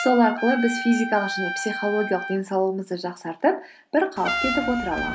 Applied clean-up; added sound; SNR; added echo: none; Trumpet; 7 dB; none.